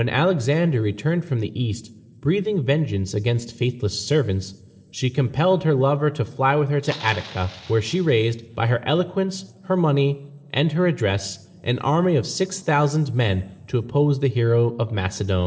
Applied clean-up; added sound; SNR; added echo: neural separator model SepFormer DNS4.